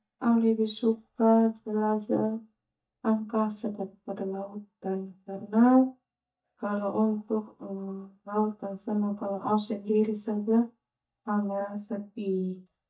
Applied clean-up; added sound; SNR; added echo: neural mask model DeepFilterNet 3.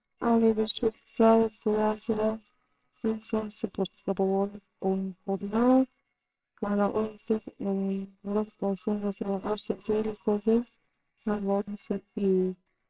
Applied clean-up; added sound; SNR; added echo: neural separator model SepFormer WHAMR!.